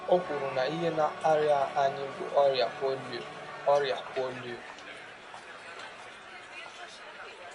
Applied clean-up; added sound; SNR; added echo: none; Crowd; 11 dB; none.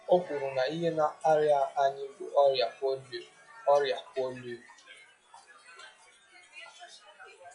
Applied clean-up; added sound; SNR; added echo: classical method log-MMSE.